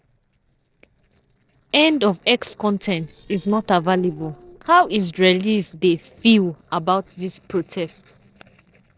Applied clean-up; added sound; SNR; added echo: neural separator model SepFormer DNS4.